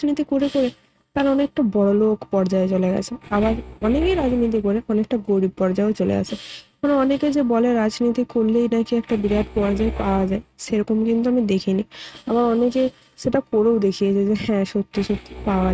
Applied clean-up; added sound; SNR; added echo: neural mask model RNNoise.